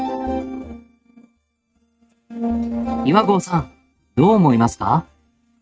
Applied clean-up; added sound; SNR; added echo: neural mask model RNNoise.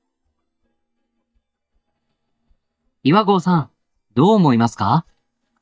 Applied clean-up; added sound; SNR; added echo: neural mask model DeepFilterNet 3.